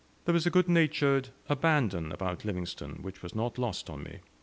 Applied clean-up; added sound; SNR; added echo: none; none; none; none.